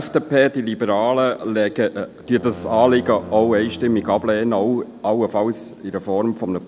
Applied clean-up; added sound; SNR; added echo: none; Brass instrument; 17 dB; none.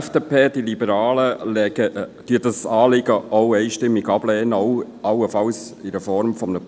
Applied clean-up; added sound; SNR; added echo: none; none; none; none.